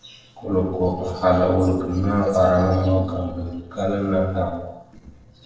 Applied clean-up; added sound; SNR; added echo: neural separator model SepFormer DNS4.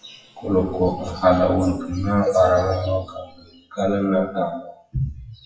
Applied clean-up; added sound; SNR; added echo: classical method WPE with log-MMSE.